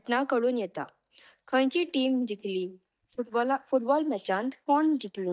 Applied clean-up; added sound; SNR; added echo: neural mask model DeepFilterNet 3.